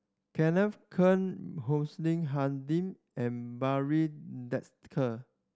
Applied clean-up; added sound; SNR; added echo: none; none; none; none.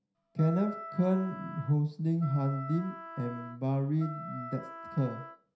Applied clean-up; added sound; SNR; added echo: none; Wind instrument, woodwind instrument; 13 dB; reverberation time 0.5 s.